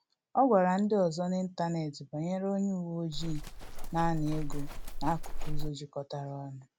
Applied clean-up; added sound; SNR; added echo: none; Livestock, farm animals, working animals; 0 dB; none.